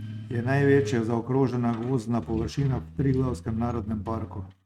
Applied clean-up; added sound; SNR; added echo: neural mask model RNNoise.